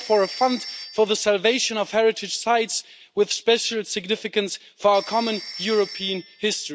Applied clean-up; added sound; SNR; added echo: none; Telephone; 17 dB; none.